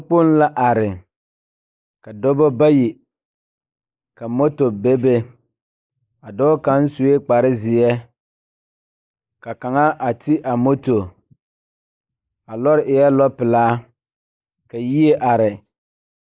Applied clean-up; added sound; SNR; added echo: neural mask model Resemble Enhance denoiser.